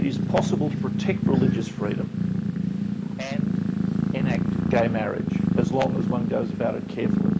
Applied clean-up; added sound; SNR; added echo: none; Purr; -4 dB; none.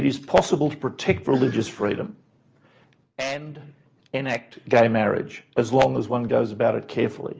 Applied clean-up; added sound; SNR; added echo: none; none; none; none.